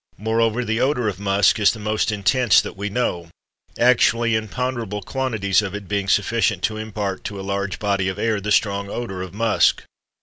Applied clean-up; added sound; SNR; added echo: none; none; none; none.